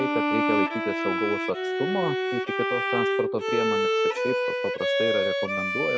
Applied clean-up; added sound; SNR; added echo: none; Bowed string instrument; -4 dB; none.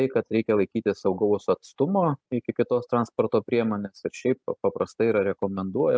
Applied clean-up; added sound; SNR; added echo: none; none; none; none.